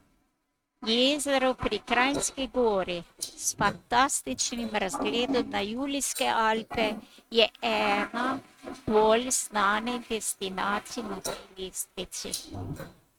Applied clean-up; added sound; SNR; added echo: neural mask model RNNoise.